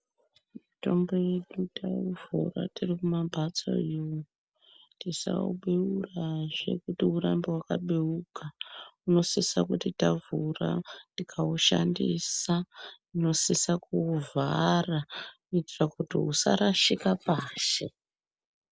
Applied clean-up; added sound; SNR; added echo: none; none; none; none.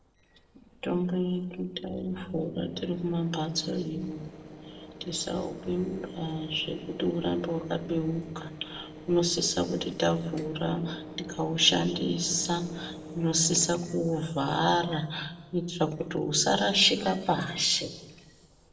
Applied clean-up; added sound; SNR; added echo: neural separator model SepFormer DNS4.